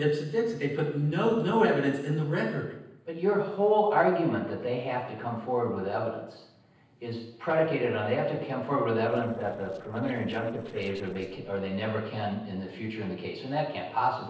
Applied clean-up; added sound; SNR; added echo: neural separator model SepFormer DNS4.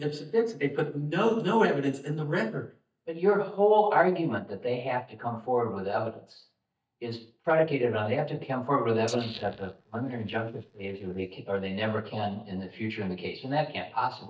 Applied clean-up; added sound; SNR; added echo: neural mask model DeepFilterNet 3.